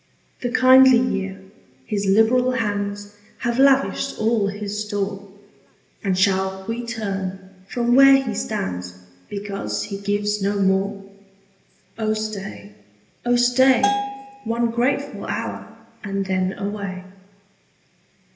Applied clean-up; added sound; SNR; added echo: none; Bell; 5 dB; reverberation time 1.4 s.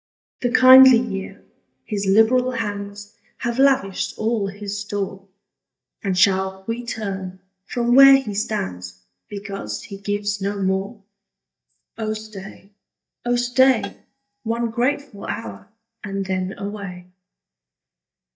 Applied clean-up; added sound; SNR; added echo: neural mask model DeepFilterNet 3.